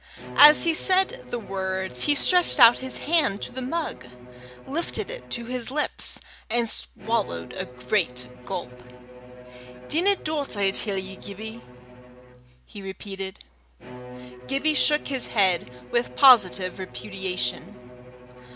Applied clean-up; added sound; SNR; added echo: none; Bowed string instrument; 16 dB; none.